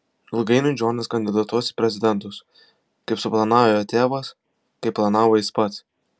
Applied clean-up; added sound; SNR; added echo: none; none; none; none.